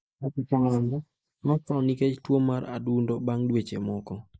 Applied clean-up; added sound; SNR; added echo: neural mask model Resemble Enhance denoiser.